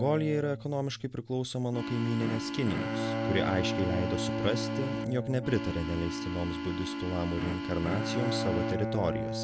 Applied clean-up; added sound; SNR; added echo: none; Bowed string instrument + Organ; 2 dB; none.